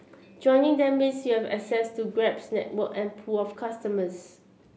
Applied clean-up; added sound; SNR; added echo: none; none; none; none.